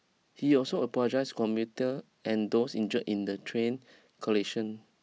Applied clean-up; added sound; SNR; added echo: none; none; none; none.